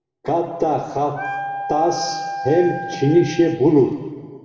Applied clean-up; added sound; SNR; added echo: none; Wind instrument, woodwind instrument; 9 dB; reverberation time 1.5 s.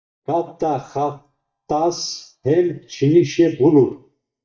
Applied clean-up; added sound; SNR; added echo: neural mask model DeepFilterNet 3.